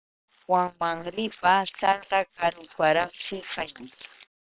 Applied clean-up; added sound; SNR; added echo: neural separator model SepFormer WHAM!.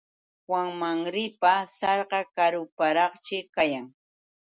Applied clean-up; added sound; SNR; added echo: none; none; none; none.